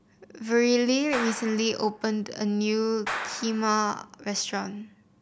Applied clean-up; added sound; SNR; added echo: none; Clapping; 11 dB; none.